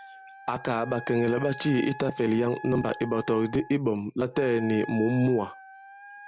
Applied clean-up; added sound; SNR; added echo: none; Wind instrument, woodwind instrument; 15 dB; none.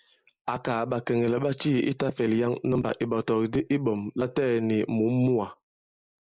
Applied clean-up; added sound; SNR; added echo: neural mask model Resemble Enhance denoiser.